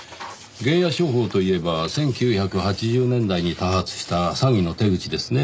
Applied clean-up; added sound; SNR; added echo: none; none; none; none.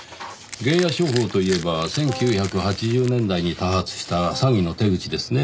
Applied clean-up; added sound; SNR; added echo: none; Crushing + Brass instrument; 15 dB; none.